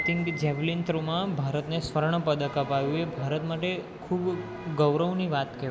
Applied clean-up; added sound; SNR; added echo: none; Piano; 16 dB; none.